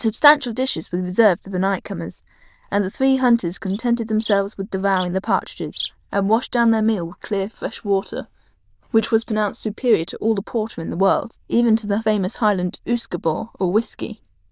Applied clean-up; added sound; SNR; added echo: neural diffusion model UNIVERSE++.